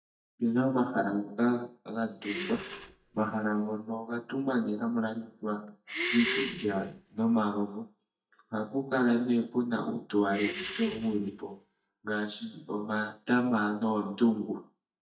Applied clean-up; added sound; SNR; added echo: neural mask model DeepFilterNet 3.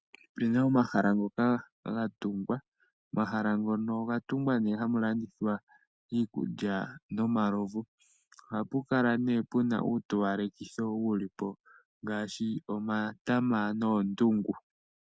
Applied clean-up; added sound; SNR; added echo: none; none; none; none.